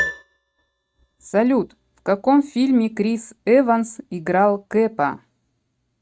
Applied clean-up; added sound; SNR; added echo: neural mask model RNNoise.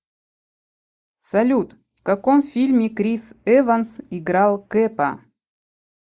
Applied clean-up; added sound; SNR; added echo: neural mask model Resemble Enhance denoiser.